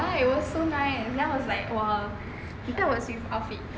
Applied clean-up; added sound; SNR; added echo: none; none; none; none.